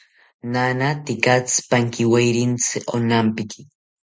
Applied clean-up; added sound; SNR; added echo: none; none; none; none.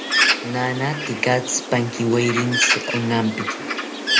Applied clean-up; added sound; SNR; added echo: none; Bird; 0 dB; none.